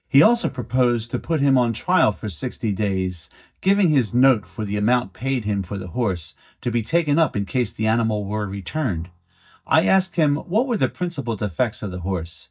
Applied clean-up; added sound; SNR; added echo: neural mask model DeepFilterNet 3.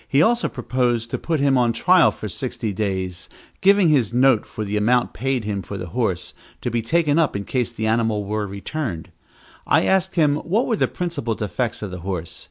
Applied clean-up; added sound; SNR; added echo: none; none; none; none.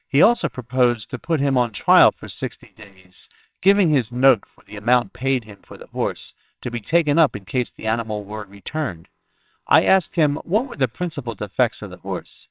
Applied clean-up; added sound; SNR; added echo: neural separator model SepFormer WHAMR!.